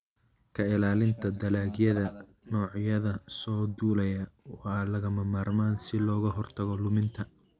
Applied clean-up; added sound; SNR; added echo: none; none; none; none.